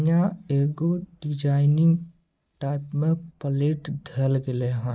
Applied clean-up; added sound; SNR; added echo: neural mask model Resemble Enhance denoiser.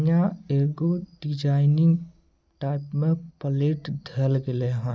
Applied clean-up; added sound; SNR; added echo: none; none; none; none.